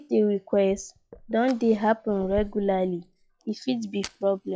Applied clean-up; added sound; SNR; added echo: classical method log-MMSE.